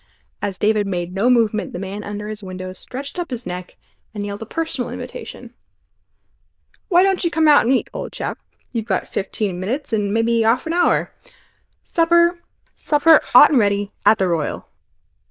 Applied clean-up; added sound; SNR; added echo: neural diffusion model UNIVERSE++.